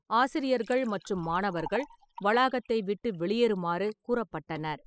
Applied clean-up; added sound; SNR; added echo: classical method spectral subtraction.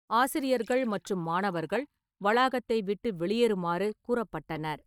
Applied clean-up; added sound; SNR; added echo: neural mask model DeepFilterNet 3.